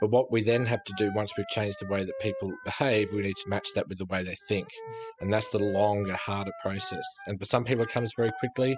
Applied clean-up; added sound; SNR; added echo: classical method spectral subtraction.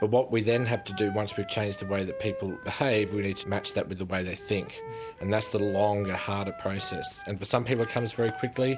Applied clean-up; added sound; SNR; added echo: none; Wind instrument, woodwind instrument; 13 dB; none.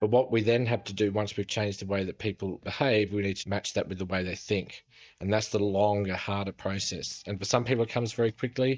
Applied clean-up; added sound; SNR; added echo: neural mask model DeepFilterNet 3.